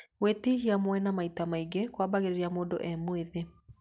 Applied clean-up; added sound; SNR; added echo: none; none; none; none.